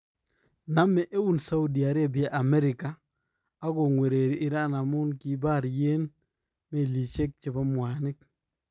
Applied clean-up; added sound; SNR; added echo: none; none; none; none.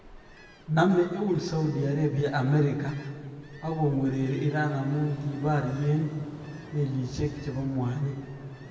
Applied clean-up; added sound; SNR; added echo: none; Ocean; 20 dB; reverberation time 2.2 s.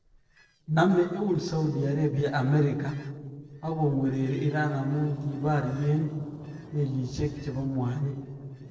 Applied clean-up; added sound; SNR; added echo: neural separator model SepFormer DNS4.